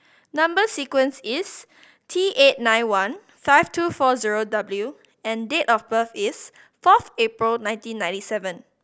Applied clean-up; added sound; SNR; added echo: none; none; none; none.